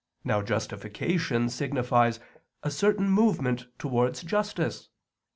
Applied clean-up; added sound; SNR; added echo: none; none; none; none.